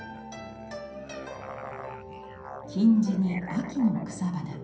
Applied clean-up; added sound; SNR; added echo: none; Musical instrument; 14 dB; reverberation time 0.6 s.